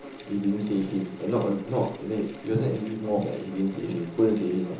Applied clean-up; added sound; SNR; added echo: none; Mechanical fan; 15 dB; reverberation time 1.2 s.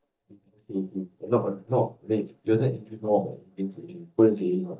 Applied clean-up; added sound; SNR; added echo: neural mask model DeepFilterNet 3.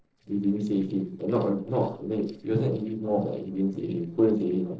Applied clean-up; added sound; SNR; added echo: neural separator model SepFormer DNS4.